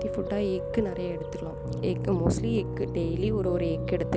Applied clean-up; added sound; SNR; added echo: none; Piano; 2 dB; none.